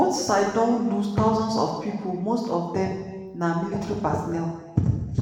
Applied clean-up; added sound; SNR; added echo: none; none; none; reverberation time 1.2 s.